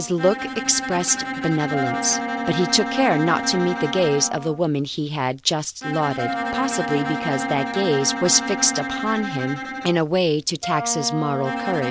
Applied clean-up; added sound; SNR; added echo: none; Bowed string instrument + Wind instrument, woodwind instrument; 5 dB; none.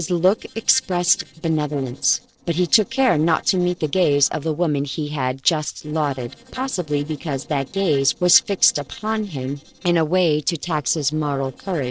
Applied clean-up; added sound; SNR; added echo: neural separator model SepFormer DNS4.